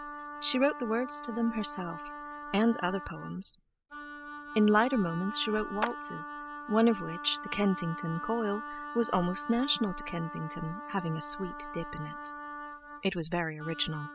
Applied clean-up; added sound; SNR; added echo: none; Wind instrument, woodwind instrument + Clapping; 10 dB; none.